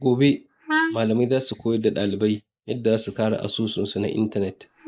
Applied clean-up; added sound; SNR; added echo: neural mask model Resemble Enhance denoiser.